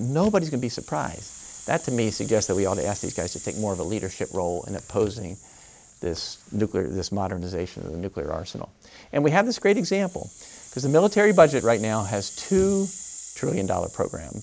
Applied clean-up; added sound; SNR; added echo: none; Rattle (instrument); 17 dB; none.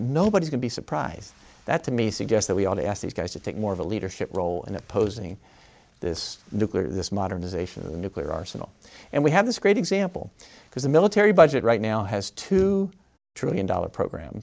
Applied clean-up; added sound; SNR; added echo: none; none; none; none.